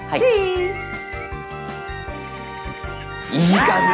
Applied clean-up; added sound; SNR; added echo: none; Screech + Wind instrument, woodwind instrument; 13 dB; none.